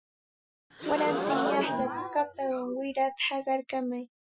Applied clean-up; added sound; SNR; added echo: classical method Wiener filter.